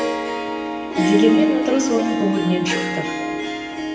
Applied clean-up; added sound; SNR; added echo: none; Harp; -2 dB; reverberation time 1.3 s.